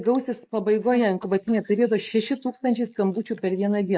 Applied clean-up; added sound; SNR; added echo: neural mask model Resemble Enhance denoiser.